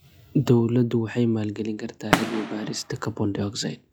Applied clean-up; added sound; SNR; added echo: classical method log-MMSE.